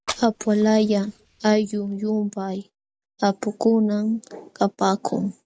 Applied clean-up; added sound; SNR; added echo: none; Fire; 16 dB; none.